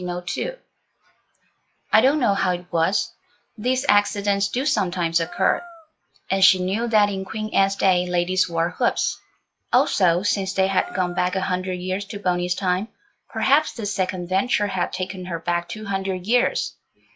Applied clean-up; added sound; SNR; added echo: classical method log-MMSE.